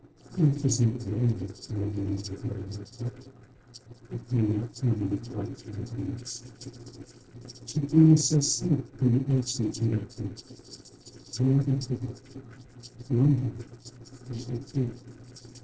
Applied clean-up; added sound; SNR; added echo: neural separator model SepFormer DNS4.